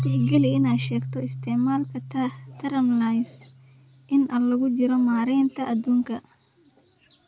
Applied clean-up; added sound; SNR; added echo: none; Keyboard (musical); 9 dB; none.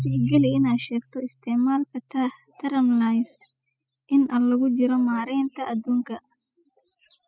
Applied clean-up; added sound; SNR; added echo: classical method spectral subtraction.